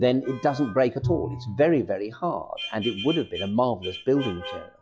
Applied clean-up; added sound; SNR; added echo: classical method log-MMSE.